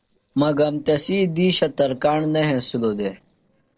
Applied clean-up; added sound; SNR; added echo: neural separator model SepFormer DNS4.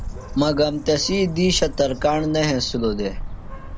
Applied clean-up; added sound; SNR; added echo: none; Bird; 10 dB; none.